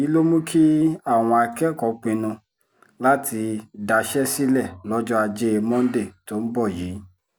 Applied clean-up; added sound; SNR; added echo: none; none; none; none.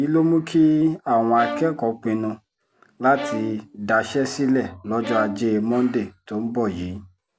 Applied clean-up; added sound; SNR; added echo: none; Bowed string instrument; 12 dB; none.